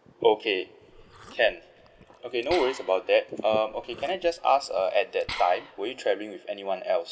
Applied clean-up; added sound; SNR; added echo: none; Liquid; 16 dB; none.